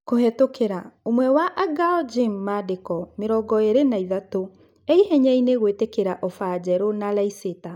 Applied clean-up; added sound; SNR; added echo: none; none; none; none.